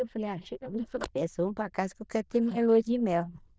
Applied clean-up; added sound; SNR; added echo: neural diffusion model UNIVERSE++.